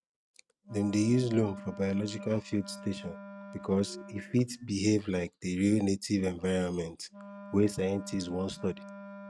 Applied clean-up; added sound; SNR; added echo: neural mask model RNNoise.